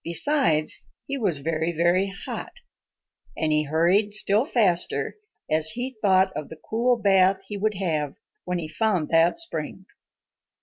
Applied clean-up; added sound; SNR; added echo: none; none; none; none.